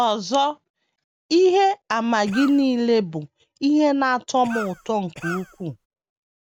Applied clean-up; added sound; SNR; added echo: none; Cough; 14 dB; none.